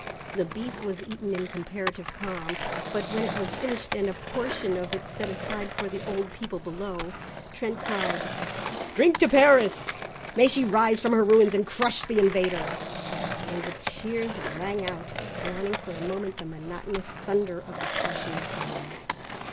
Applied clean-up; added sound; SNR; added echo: none; Skateboard; 7 dB; none.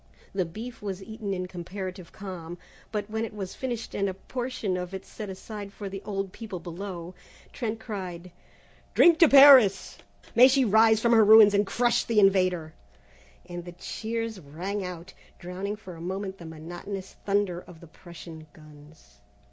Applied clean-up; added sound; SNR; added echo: none; none; none; none.